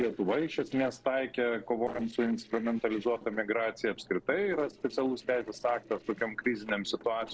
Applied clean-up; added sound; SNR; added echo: neural separator model SepFormer DNS4.